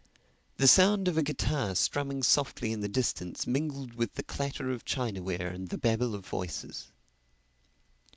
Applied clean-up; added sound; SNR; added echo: none; none; none; none.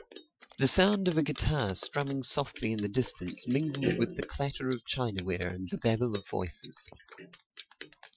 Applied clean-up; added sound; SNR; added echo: classical method Wiener filter.